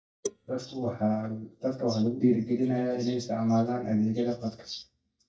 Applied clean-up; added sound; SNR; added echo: neural mask model DeepFilterNet 3.